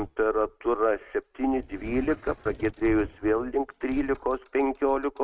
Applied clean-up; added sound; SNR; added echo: neural mask model RNNoise.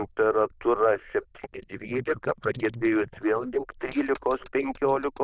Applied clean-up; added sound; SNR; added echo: neural diffusion model UNIVERSE++.